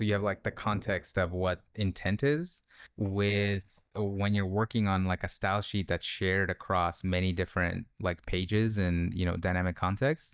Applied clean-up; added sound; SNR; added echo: neural mask model DeepFilterNet 3.